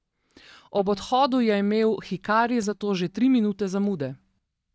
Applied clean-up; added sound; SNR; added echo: neural mask model DeepFilterNet 3.